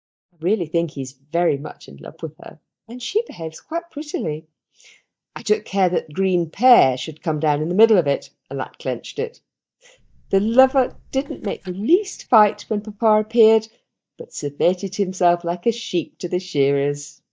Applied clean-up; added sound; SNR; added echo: neural mask model DeepFilterNet 3.